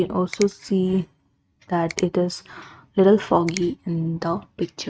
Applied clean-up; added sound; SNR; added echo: neural mask model RNNoise.